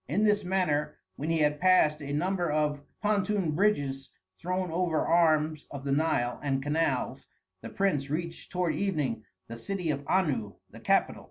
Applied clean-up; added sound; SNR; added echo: none; none; none; none.